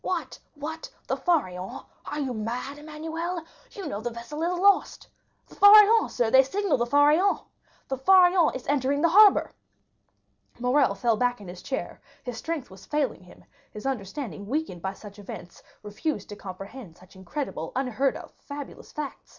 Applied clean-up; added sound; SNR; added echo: none; none; none; none.